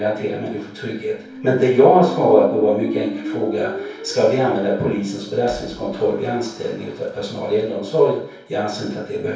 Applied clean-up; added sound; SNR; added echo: none; Squeak; 14 dB; reverberation time 0.6 s.